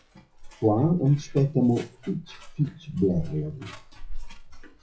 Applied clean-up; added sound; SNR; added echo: classical method WPE with log-MMSE.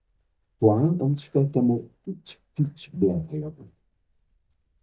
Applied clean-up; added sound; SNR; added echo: neural mask model DeepFilterNet 3.